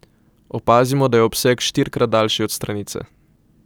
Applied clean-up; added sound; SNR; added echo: none; none; none; none.